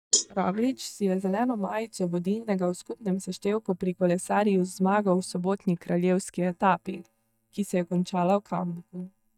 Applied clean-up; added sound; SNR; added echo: neural mask model DeepFilterNet 3.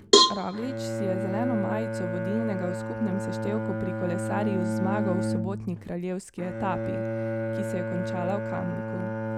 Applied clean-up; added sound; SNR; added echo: none; Cowbell + Bowed string instrument; -3 dB; none.